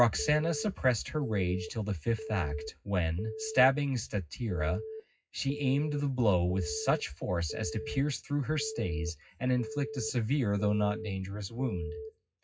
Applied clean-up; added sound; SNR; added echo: classical method WPE with log-MMSE.